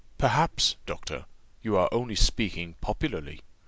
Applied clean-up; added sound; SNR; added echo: none; none; none; none.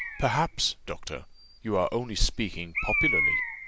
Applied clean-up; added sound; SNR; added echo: none; Bird; 2 dB; none.